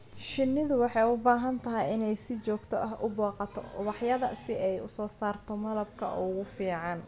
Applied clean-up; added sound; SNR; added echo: none; none; none; none.